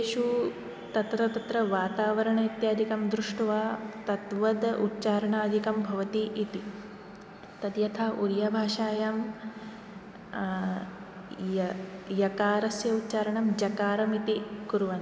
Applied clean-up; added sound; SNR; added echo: none; none; none; none.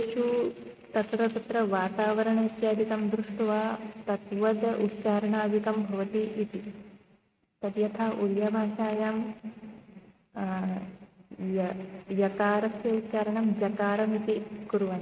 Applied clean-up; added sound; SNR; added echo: neural mask model RNNoise.